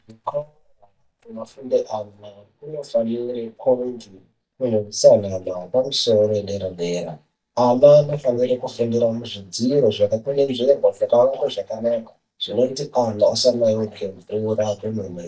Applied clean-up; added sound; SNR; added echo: neural mask model DeepFilterNet 3.